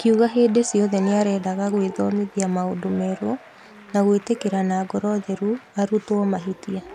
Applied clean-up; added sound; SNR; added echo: none; Cheering + Applause / Cheering; 20 dB; none.